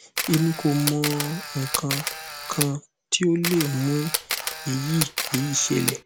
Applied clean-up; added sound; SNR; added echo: none; Camera; 5 dB; none.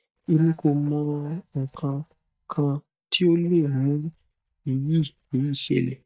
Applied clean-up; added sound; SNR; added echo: neural mask model DeepFilterNet 3.